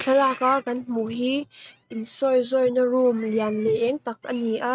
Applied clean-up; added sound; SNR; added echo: neural mask model RNNoise.